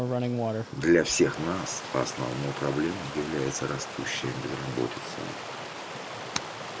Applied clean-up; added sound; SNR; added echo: none; Stream; 5 dB; none.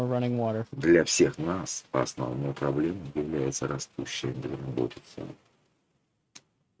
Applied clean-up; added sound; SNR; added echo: neural mask model RNNoise.